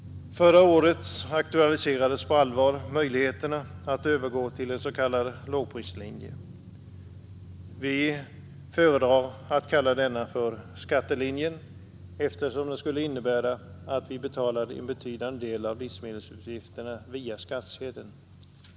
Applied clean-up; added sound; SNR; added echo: none; Drum; 17 dB; none.